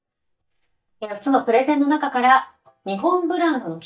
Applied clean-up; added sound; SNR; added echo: neural mask model DeepFilterNet 3.